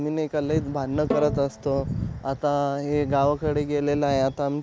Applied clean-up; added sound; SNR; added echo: none; Bowed string instrument; 12 dB; none.